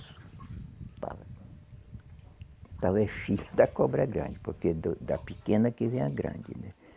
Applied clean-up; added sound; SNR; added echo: none; none; none; none.